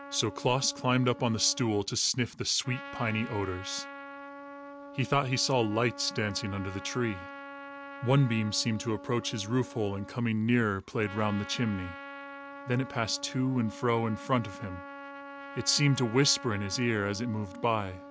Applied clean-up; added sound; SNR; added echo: none; Trumpet; 14 dB; none.